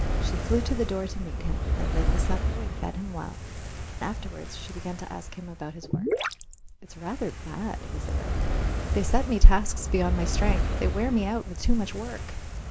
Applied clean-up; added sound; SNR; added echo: none; Gurgling / Liquid + Fire; 2 dB; none.